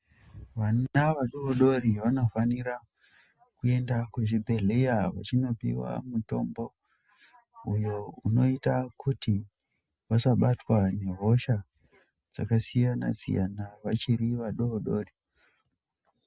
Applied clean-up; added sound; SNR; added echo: none; none; none; none.